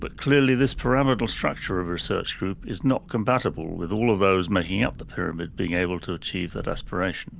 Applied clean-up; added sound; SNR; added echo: none; Thunderstorm; 15 dB; none.